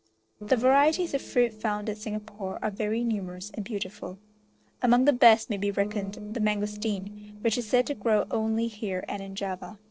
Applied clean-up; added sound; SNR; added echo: neural separator model SepFormer DNS4.